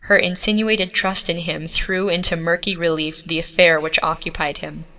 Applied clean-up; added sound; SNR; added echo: none; none; none; reverberation time 1.6 s.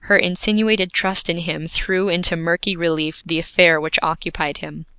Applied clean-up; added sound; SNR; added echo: none; none; none; none.